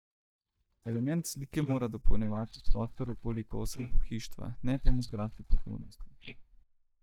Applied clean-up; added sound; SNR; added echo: neural mask model DeepFilterNet 3.